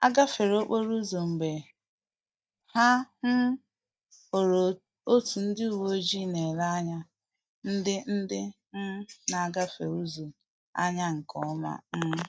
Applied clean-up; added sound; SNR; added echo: neural mask model DeepFilterNet 3.